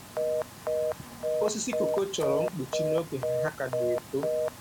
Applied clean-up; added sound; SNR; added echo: none; Telephone; -3 dB; none.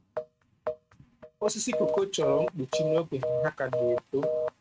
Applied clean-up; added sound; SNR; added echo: neural mask model RNNoise.